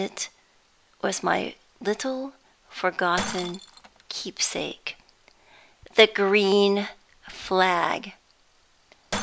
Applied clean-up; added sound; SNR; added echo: none; Shatter; 15 dB; none.